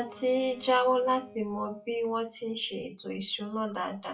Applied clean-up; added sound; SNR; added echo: classical method WPE with log-MMSE.